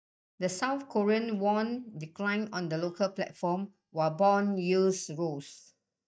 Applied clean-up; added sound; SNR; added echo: neural mask model DeepFilterNet 3.